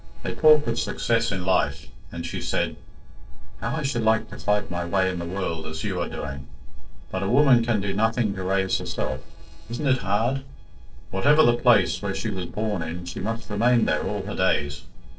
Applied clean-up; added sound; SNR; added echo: neural separator model SepFormer DNS4.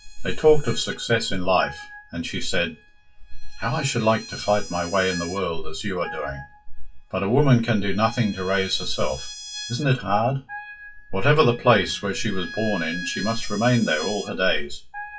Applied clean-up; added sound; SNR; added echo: classical method WPE with log-MMSE.